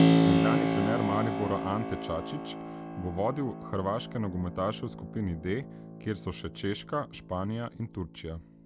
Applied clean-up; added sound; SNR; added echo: none; Keyboard (musical); -2 dB; none.